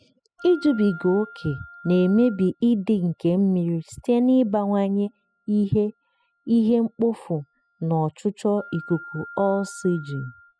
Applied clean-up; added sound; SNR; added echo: classical method spectral subtraction.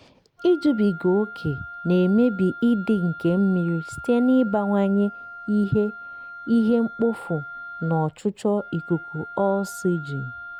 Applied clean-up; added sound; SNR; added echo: none; Wind instrument, woodwind instrument; 15 dB; none.